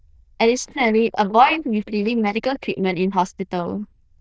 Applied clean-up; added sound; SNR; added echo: neural diffusion model UNIVERSE++.